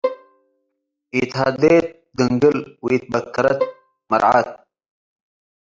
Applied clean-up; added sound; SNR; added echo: classical method log-MMSE.